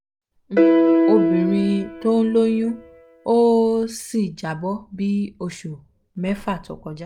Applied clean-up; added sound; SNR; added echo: none; Piano; -1 dB; none.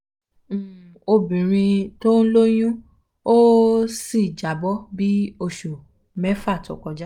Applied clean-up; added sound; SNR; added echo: none; none; none; none.